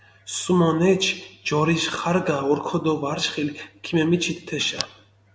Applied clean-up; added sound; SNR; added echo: none; none; none; none.